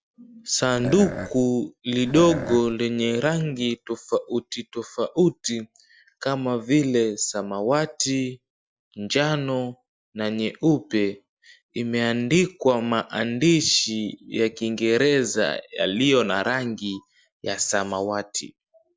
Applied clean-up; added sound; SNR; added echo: none; Burping, eructation; 8 dB; none.